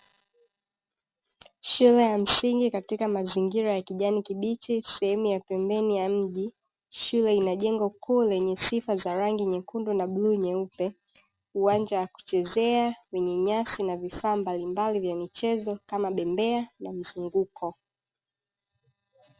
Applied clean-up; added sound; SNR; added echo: none; none; none; none.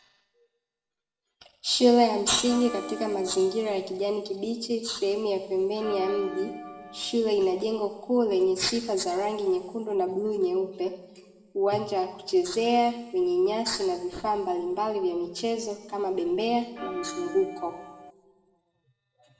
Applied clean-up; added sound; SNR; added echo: none; Bell; 12 dB; reverberation time 1.4 s.